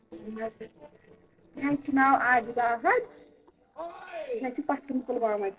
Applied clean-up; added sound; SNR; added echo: neural separator model SepFormer DNS4.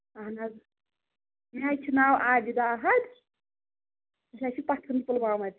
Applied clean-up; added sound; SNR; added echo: none; none; none; none.